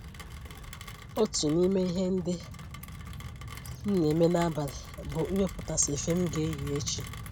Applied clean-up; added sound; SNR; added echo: none; Rain; 10 dB; none.